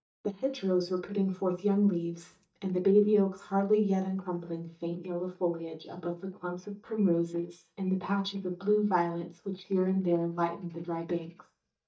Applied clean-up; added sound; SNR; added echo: neural mask model DeepFilterNet 3.